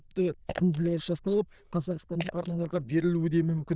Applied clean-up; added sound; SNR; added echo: neural diffusion model UNIVERSE++.